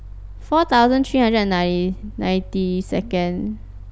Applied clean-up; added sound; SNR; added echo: none; Mechanical fan; 15 dB; none.